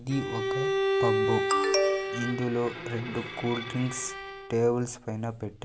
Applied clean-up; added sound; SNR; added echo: none; Bowed string instrument; 1 dB; none.